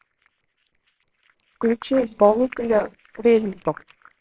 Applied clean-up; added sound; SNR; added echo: neural separator model SepFormer WHAMR!.